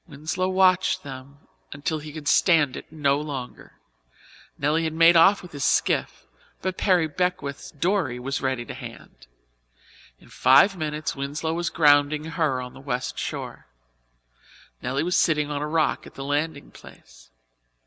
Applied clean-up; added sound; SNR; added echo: none; none; none; none.